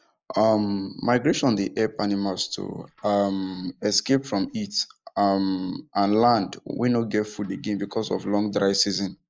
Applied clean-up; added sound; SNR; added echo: neural mask model Resemble Enhance denoiser.